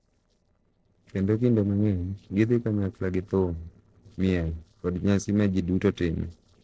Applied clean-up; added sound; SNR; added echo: neural separator model SepFormer DNS4.